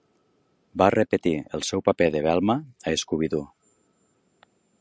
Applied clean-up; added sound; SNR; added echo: none; none; none; none.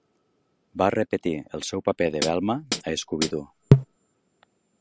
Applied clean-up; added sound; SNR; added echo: none; Hi-hat; -4 dB; none.